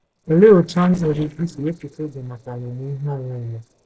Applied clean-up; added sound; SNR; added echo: neural separator model SepFormer DNS4.